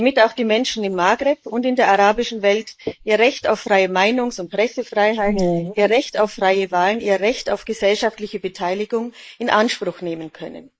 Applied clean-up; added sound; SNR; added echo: neural mask model Resemble Enhance denoiser.